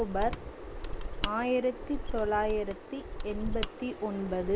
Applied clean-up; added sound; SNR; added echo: none; Mechanisms; 5 dB; none.